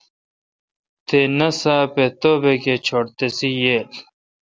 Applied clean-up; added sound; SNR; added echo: none; none; none; none.